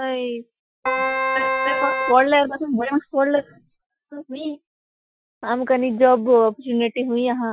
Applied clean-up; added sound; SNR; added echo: classical method Wiener filter.